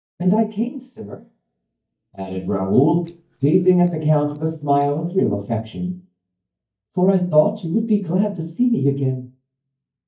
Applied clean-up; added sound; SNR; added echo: neural mask model DeepFilterNet 3.